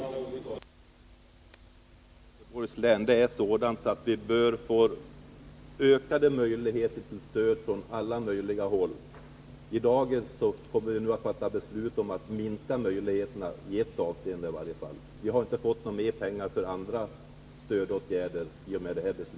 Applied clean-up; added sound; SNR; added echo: none; none; none; none.